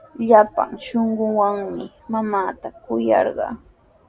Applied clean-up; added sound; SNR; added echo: none; none; none; none.